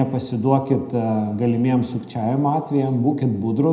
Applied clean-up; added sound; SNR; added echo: none; none; none; reverberation time 0.7 s.